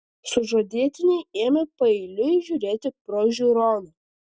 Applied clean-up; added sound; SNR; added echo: none; none; none; none.